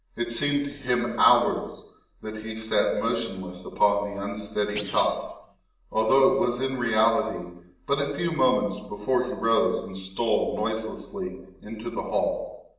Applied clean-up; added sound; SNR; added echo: neural separator model SepFormer DNS4.